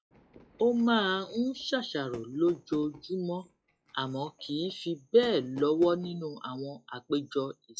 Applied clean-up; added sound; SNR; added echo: classical method log-MMSE.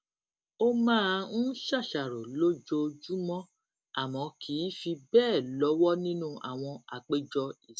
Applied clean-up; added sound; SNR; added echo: none; none; none; none.